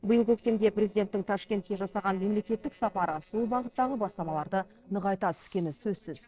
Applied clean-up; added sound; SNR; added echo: neural separator model SepFormer DNS4.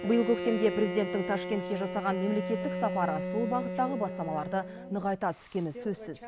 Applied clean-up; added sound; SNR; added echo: none; Bowed string instrument; 5 dB; none.